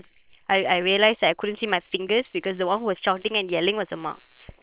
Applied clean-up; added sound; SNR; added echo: neural separator model SepFormer WHAM!.